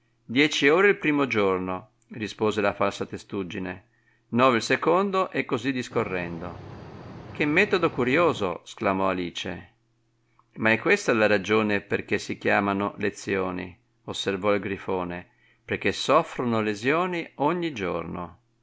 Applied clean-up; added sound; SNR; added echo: none; Boat, Water vehicle; 16 dB; none.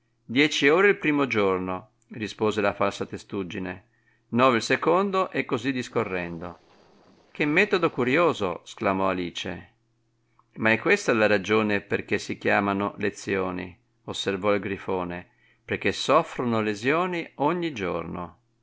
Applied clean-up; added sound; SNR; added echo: neural separator model SepFormer DNS4.